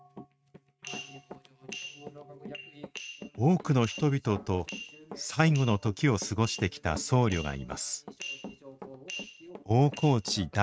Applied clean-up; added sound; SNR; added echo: neural mask model RNNoise.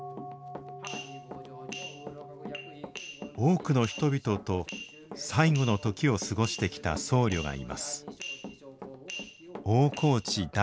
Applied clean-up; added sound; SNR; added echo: none; Run; 17 dB; none.